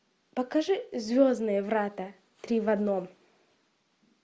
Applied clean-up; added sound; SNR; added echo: none; none; none; none.